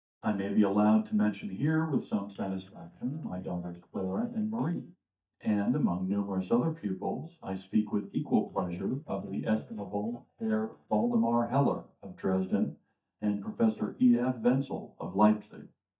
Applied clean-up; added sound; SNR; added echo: neural mask model DeepFilterNet 3.